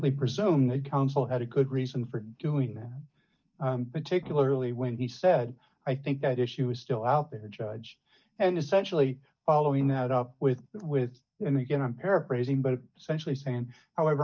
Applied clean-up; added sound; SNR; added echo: neural mask model DeepFilterNet 3.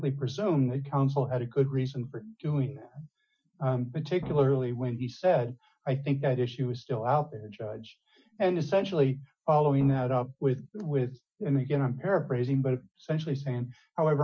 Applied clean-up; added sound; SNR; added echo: classical method Wiener filter.